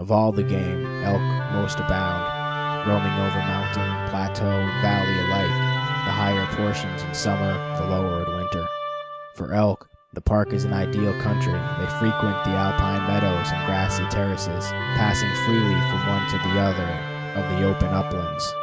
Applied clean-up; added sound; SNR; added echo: none; Musical instrument; 1 dB; none.